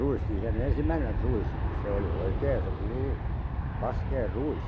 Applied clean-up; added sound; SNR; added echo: none; Aircraft; -3 dB; none.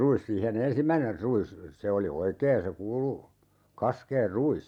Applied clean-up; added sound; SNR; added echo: none; none; none; none.